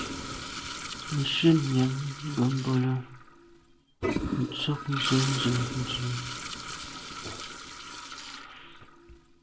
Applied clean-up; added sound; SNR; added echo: none; Toilet flush; 6 dB; none.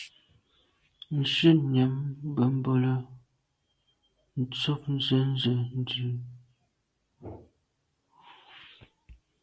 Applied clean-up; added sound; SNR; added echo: none; none; none; none.